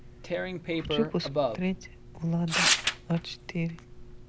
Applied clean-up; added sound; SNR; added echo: none; Tearing; -2 dB; none.